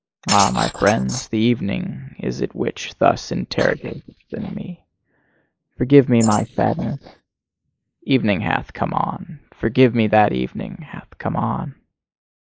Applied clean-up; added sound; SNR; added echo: neural mask model Resemble Enhance denoiser.